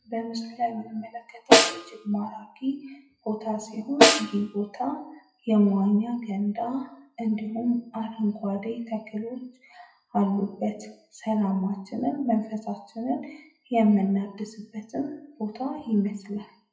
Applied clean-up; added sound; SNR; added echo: classical method WPE with log-MMSE.